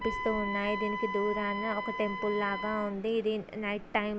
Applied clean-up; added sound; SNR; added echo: none; Wind instrument, woodwind instrument; 6 dB; none.